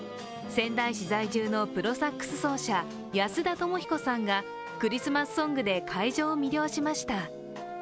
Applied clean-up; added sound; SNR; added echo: none; none; none; none.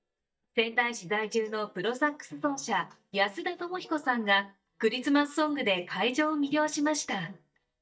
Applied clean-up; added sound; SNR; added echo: neural mask model DeepFilterNet 3.